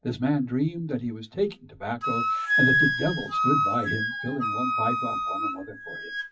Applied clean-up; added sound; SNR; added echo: classical method WPE with log-MMSE.